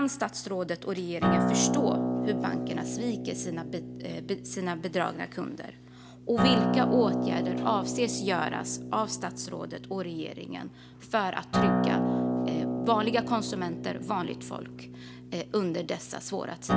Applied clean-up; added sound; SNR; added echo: none; Acoustic guitar; -1 dB; none.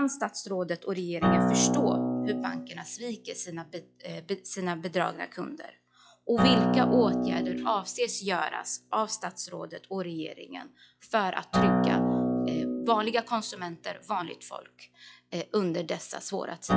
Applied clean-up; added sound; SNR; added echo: classical method log-MMSE.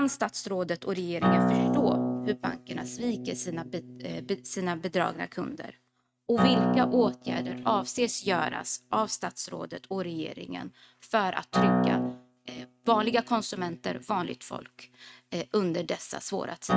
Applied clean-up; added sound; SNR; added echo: neural mask model RNNoise.